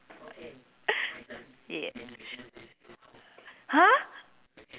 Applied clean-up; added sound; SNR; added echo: none; none; none; none.